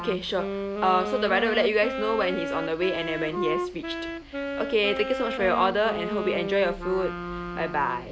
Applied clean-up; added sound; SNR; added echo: none; Wind instrument, woodwind instrument; 5 dB; none.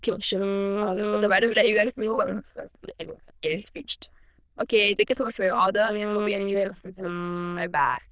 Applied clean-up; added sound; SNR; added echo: neural diffusion model UNIVERSE++.